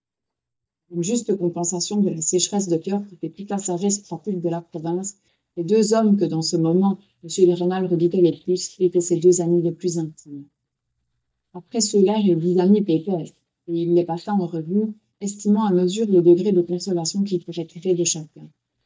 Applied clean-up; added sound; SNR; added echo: neural mask model DeepFilterNet 3.